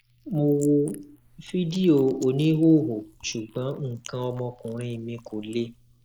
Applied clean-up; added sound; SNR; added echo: neural mask model Resemble Enhance denoiser.